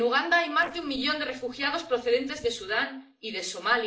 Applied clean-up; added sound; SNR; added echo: neural separator model SepFormer DNS4.